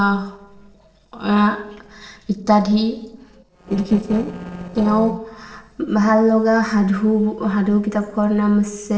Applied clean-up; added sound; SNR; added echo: neural separator model SepFormer DNS4.